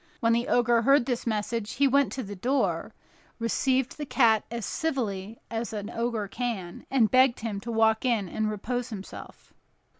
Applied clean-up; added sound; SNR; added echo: none; none; none; none.